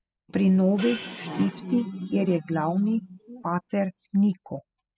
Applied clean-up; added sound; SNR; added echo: classical method spectral subtraction.